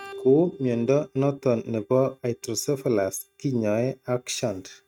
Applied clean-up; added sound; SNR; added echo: neural mask model RNNoise.